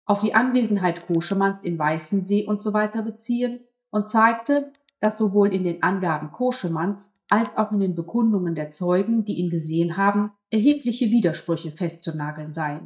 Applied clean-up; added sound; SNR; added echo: neural mask model DeepFilterNet 3.